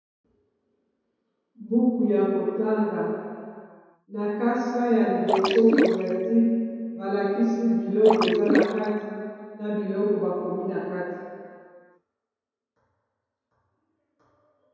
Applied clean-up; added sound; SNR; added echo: none; Splash, splatter; 0 dB; reverberation time 2.2 s.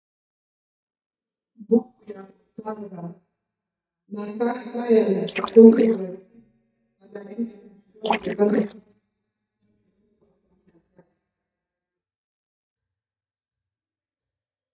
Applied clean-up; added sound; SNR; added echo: neural mask model DeepFilterNet 3.